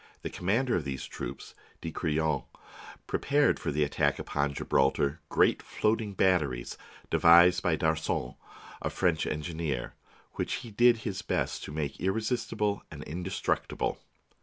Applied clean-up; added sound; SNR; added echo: none; none; none; none.